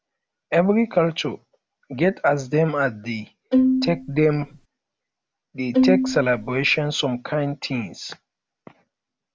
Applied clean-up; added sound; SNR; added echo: none; Bowed string instrument; -2 dB; none.